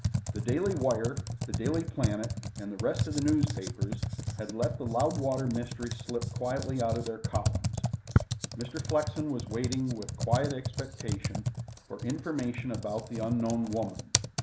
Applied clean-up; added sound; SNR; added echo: none; Computer keyboard; 1 dB; none.